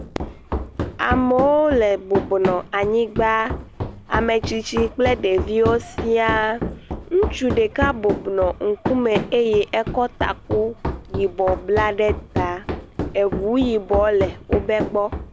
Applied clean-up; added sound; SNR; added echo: none; Run; 7 dB; none.